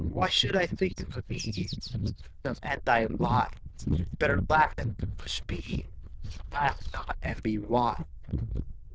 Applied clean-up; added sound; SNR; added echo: neural diffusion model UNIVERSE++.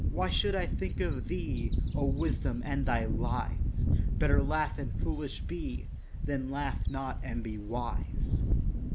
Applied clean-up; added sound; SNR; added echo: none; Wind / Bird; -5 dB; none.